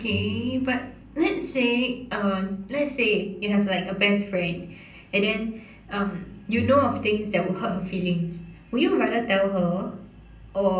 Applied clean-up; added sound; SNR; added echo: none; Bowed string instrument; 16 dB; reverberation time 0.6 s.